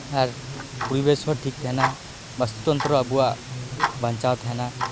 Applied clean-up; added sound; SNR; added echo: none; Tick-tock; 6 dB; none.